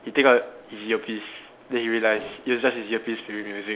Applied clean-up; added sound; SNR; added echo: none; none; none; none.